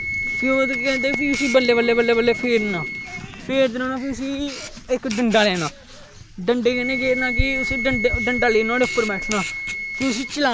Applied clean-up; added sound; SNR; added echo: none; Camera + Wind instrument, woodwind instrument; 5 dB; none.